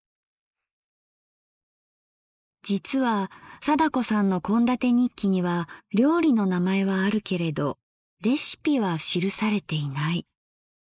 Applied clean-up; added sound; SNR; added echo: neural mask model Resemble Enhance denoiser.